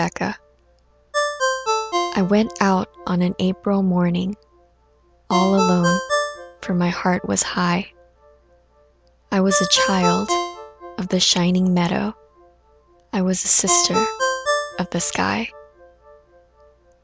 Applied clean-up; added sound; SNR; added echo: none; Ringtone; 5 dB; none.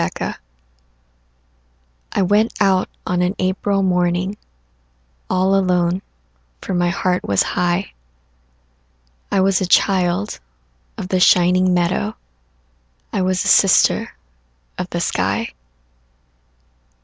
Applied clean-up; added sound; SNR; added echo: none; none; none; none.